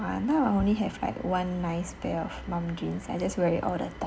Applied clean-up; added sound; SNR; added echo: none; none; none; none.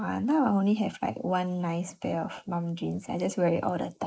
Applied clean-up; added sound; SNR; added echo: neural mask model Resemble Enhance denoiser.